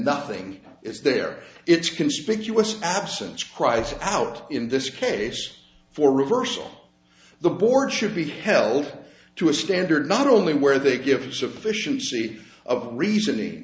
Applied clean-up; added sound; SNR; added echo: none; none; none; none.